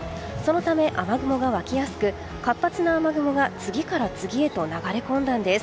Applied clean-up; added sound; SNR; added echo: none; none; none; none.